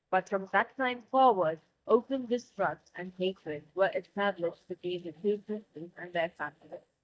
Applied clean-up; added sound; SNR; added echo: neural mask model DeepFilterNet 3.